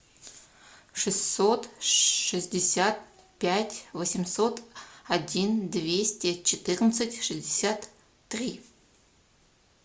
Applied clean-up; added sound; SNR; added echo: none; none; none; none.